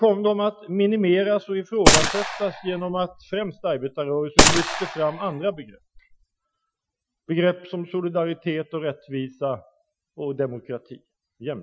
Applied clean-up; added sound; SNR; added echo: classical method Wiener filter.